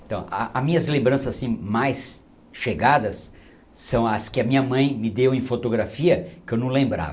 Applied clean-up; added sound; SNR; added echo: none; none; none; none.